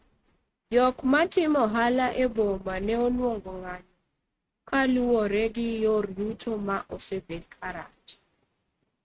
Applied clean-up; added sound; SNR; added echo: neural mask model RNNoise.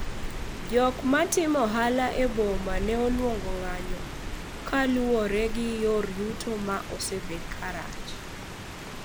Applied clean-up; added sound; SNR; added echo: none; Rain; 6 dB; none.